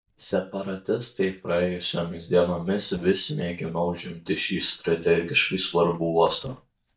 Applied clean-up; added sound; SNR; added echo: neural mask model DeepFilterNet 3.